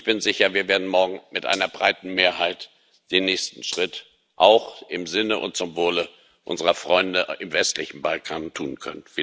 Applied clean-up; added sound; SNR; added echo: none; Gunshot, gunfire; 18 dB; none.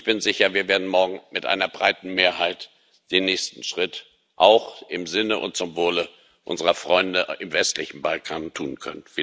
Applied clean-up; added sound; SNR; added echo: none; none; none; none.